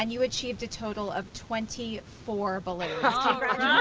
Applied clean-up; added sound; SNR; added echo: none; none; none; none.